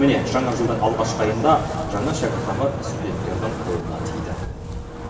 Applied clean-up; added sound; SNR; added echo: none; Wind; 5 dB; reverberation time 2.9 s.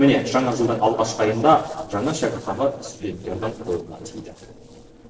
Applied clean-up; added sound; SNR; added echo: neural separator model SepFormer DNS4.